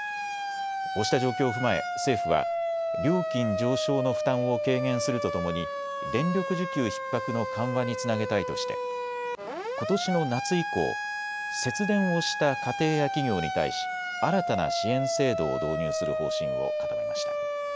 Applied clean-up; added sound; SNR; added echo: none; Siren; 2 dB; none.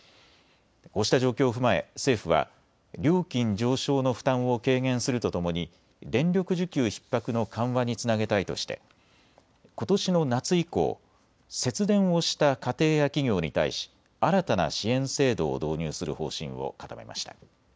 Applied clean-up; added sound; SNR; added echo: none; none; none; none.